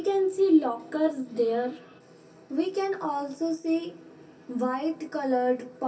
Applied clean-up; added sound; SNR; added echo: none; none; none; reverberation time 0.3 s.